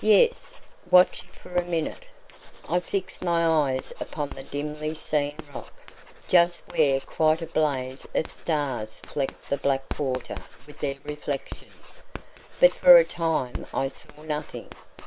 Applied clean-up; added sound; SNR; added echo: neural separator model SepFormer WHAM!.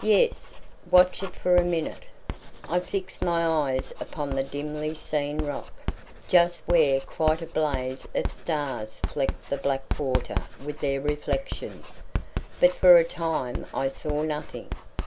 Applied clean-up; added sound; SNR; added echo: none; Writing; 7 dB; none.